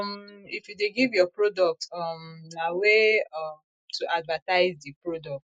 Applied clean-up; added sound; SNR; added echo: neural mask model Resemble Enhance denoiser.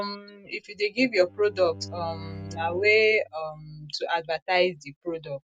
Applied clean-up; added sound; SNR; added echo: none; Bowed string instrument; 16 dB; none.